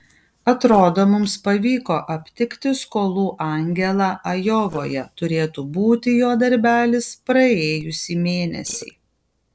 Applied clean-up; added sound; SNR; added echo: neural separator model SepFormer DNS4.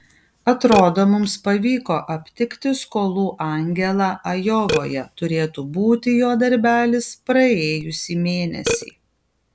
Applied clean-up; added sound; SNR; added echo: none; Burping, eructation; 13 dB; none.